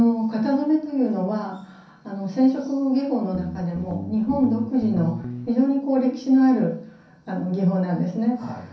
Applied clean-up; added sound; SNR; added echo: none; Guitar; 11 dB; reverberation time 0.6 s.